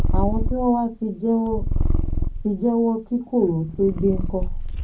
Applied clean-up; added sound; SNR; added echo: none; Purr; 0 dB; reverberation time 0.4 s.